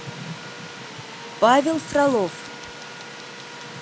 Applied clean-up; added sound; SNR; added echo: none; Tick + Sawing; 12 dB; none.